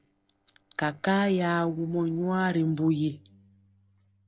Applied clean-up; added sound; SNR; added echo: neural separator model SepFormer DNS4.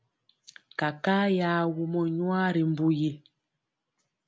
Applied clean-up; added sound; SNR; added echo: none; none; none; none.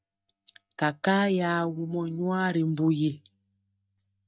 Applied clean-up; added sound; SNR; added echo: neural mask model DeepFilterNet 3.